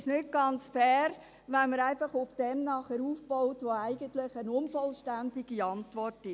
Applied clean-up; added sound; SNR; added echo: none; none; none; none.